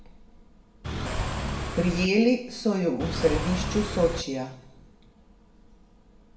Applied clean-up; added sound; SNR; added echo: none; Engine / Car; 2 dB; reverberation time 0.7 s.